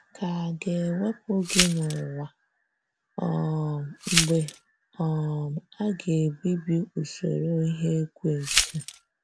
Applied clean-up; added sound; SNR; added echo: none; Glass; -1 dB; none.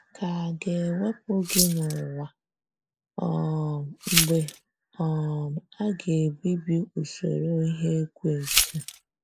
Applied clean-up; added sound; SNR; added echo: neural mask model Resemble Enhance denoiser.